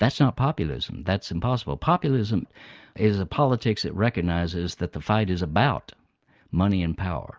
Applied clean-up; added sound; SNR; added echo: none; none; none; none.